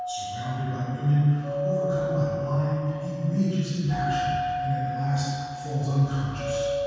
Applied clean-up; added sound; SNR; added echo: none; Doorbell; 5 dB; reverberation time 2.1 s.